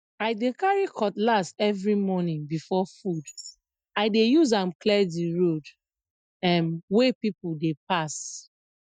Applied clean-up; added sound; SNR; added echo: neural mask model DeepFilterNet 3.